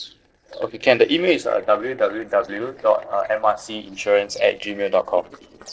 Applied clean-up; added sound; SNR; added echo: neural separator model SepFormer DNS4.